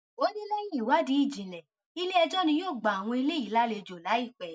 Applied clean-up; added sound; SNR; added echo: none; none; none; none.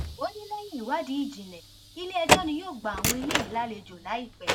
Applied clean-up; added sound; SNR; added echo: none; Slam / Train; -2 dB; none.